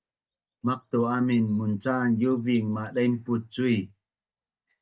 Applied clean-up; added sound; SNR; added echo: neural mask model DeepFilterNet 3.